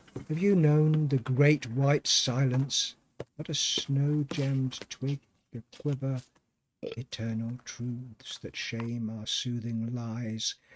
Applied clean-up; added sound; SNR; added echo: neural mask model RNNoise.